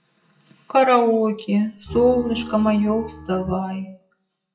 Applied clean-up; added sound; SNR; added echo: classical method WPE with log-MMSE.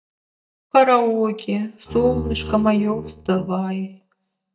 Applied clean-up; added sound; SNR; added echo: neural mask model DeepFilterNet 3.